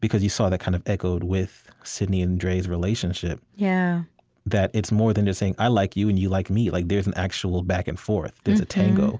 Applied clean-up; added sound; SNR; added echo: none; none; none; none.